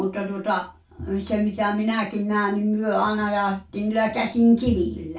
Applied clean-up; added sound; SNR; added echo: none; none; none; reverberation time 0.2 s.